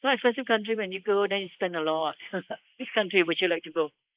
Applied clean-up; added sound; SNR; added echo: neural mask model Resemble Enhance denoiser.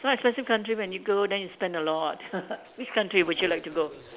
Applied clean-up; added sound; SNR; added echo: none; none; none; none.